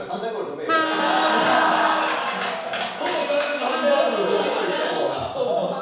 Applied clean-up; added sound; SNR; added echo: none; Vehicle horn, car horn, honking; 7 dB; reverberation time 0.7 s.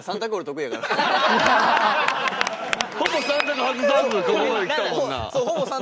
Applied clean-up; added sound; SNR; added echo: none; none; none; none.